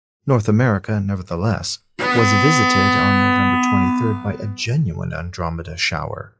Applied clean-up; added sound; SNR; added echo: classical method log-MMSE.